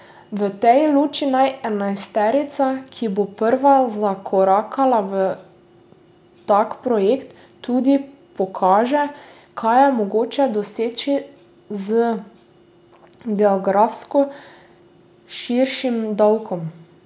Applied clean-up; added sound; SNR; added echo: none; none; none; none.